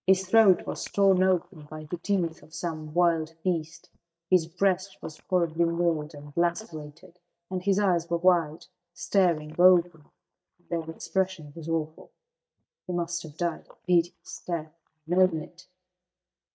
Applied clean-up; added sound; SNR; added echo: neural mask model DeepFilterNet 3.